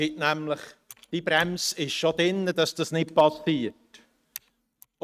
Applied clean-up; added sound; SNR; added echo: neural mask model RNNoise.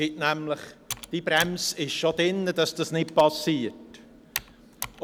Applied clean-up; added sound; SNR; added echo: none; Computer keyboard; 15 dB; none.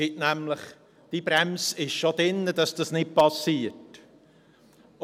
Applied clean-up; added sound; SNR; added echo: none; none; none; none.